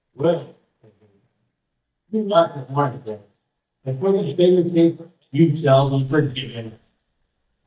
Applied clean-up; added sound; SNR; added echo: neural mask model DeepFilterNet 3.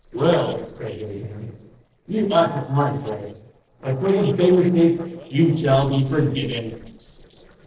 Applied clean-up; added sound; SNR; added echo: neural separator model SepFormer DNS4.